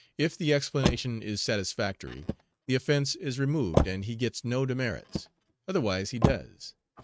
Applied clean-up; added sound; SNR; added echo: neural mask model RNNoise.